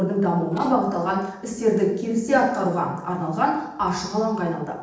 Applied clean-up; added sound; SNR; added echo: neural separator model SepFormer DNS4.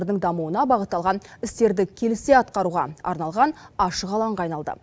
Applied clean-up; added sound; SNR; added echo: none; none; none; none.